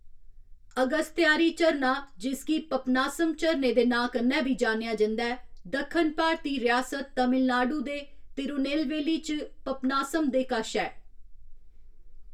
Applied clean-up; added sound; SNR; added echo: none; none; none; reverberation time 0.2 s.